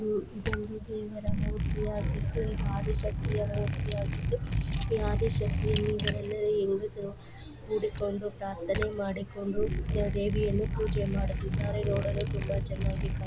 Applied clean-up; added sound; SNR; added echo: none; Liquid; -2 dB; none.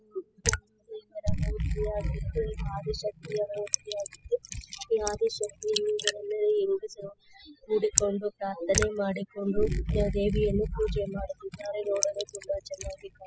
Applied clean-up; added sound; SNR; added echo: classical method spectral subtraction.